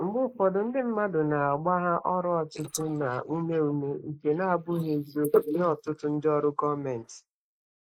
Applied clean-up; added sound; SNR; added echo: neural mask model Resemble Enhance denoiser.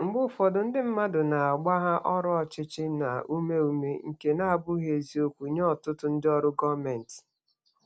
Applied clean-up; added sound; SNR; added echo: none; none; none; none.